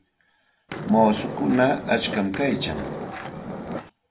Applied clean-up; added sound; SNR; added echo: none; Skateboard; 8 dB; reverberation time 0.4 s.